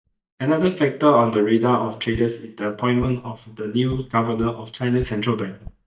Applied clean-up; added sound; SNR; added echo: neural mask model DeepFilterNet 3.